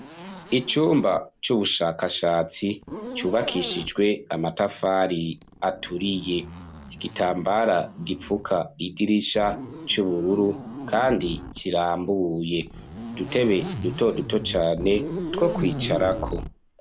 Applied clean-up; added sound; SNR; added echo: none; Zipper (clothing); 12 dB; none.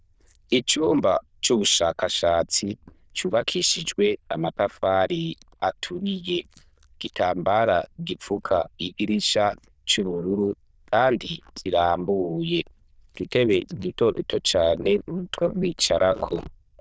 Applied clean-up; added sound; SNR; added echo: neural diffusion model UNIVERSE++.